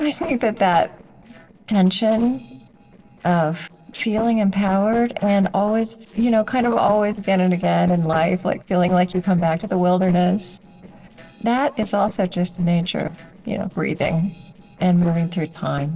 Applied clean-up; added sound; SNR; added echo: neural separator model SepFormer DNS4.